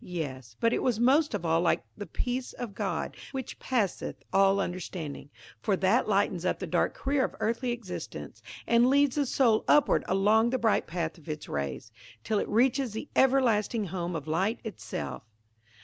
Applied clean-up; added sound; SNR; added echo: none; none; none; none.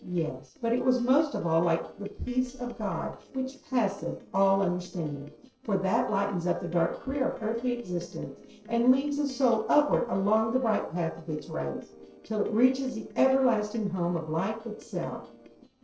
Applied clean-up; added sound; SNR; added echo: neural separator model SepFormer DNS4.